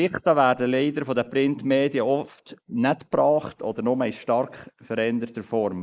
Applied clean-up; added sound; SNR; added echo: neural mask model Resemble Enhance denoiser.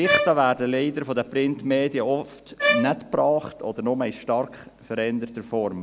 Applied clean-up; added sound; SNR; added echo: none; Bowed string instrument; 3 dB; none.